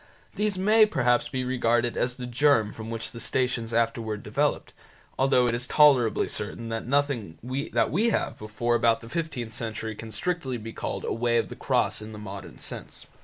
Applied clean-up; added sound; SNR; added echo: none; none; none; none.